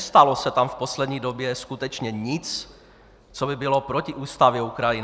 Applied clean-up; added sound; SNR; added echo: none; none; none; none.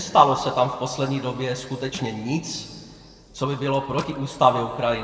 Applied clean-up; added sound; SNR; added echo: none; Crushing; 19 dB; reverberation time 2.0 s.